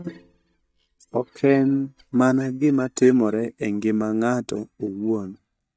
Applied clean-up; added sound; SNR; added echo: neural mask model DeepFilterNet 3.